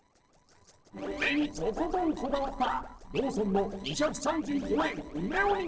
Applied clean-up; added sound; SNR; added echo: neural separator model SepFormer DNS4.